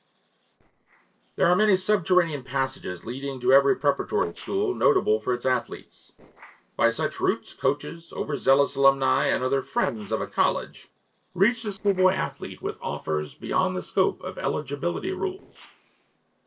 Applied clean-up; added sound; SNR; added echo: neural separator model SepFormer DNS4.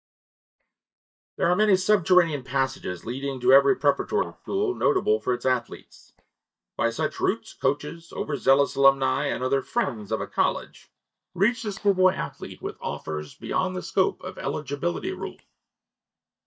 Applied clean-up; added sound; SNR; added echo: neural mask model DeepFilterNet 3.